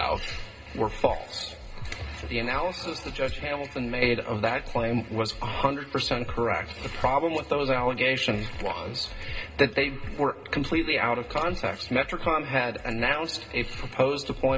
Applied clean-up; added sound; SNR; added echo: none; Breathing; 11 dB; reverberation time 0.2 s.